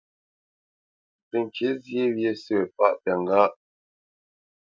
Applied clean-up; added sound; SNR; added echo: neural mask model DeepFilterNet 3.